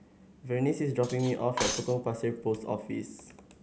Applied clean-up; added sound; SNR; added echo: none; Cutlery, silverware; 8 dB; none.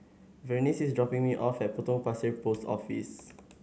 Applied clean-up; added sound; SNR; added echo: none; none; none; none.